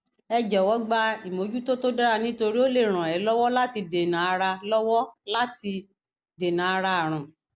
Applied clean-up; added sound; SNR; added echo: none; none; none; none.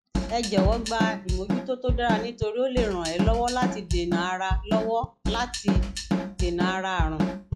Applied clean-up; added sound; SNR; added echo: classical method log-MMSE.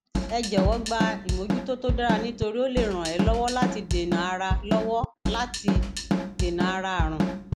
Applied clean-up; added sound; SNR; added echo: none; Drum kit; -2 dB; none.